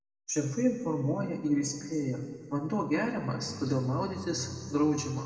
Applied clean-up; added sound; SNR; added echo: none; Bowed string instrument; 17 dB; reverberation time 1.9 s.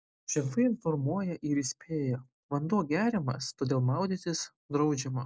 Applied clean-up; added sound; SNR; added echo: none; none; none; none.